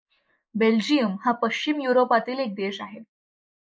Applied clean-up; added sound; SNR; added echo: neural mask model Resemble Enhance denoiser.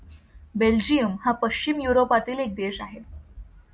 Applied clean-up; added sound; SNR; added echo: none; Run; 19 dB; none.